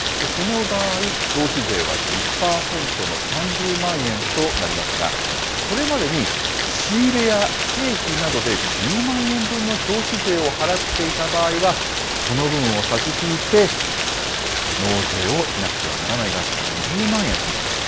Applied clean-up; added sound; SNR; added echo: none; Rain; -1 dB; none.